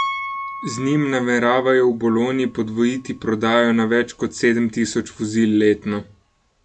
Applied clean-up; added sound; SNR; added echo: none; Piano; 15 dB; none.